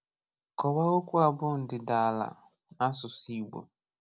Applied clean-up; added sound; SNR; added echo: none; none; none; none.